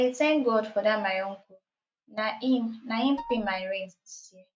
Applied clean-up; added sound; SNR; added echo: neural mask model RNNoise.